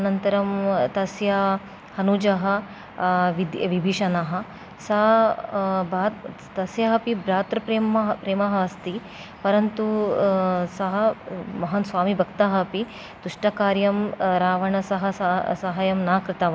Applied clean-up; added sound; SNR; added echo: none; none; none; none.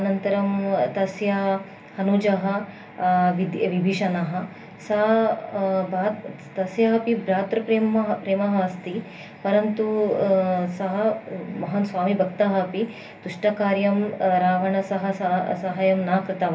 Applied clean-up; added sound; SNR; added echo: none; none; none; reverberation time 0.3 s.